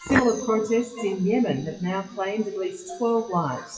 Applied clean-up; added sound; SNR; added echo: classical method WPE with log-MMSE.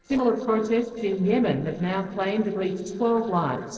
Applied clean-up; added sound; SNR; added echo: neural separator model SepFormer DNS4.